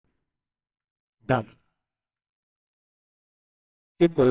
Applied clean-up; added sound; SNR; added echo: neural separator model SepFormer WHAMR!.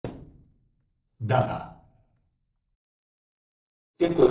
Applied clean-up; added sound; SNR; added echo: neural separator model SepFormer DNS4.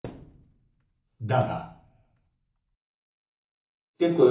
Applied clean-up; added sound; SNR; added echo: none; Thump, thud; 18 dB; reverberation time 0.8 s.